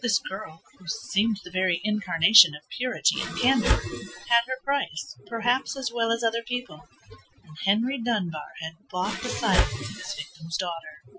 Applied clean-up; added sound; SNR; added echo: classical method Wiener filter.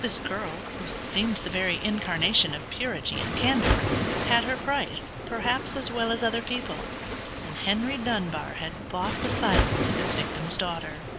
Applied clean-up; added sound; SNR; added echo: none; Waves, surf; 2 dB; none.